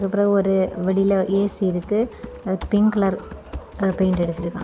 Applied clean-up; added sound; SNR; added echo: none; Typing; 17 dB; none.